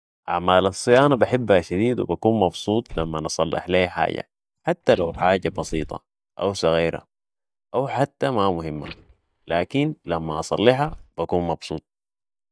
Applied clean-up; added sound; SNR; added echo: neural mask model DeepFilterNet 3.